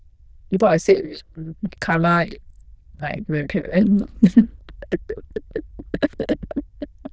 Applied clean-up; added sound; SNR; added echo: neural diffusion model UNIVERSE++.